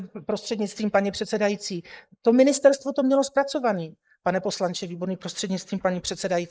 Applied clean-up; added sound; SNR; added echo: neural mask model Resemble Enhance denoiser.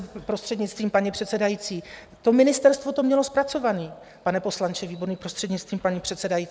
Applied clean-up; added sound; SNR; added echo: none; none; none; none.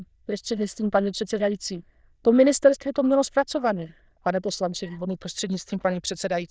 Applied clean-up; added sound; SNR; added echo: neural diffusion model UNIVERSE++.